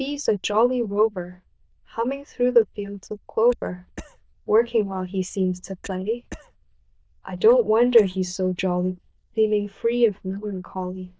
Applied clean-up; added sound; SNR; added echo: neural diffusion model UNIVERSE++.